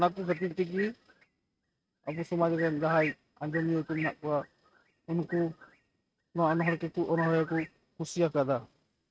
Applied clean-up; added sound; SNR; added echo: neural mask model RNNoise.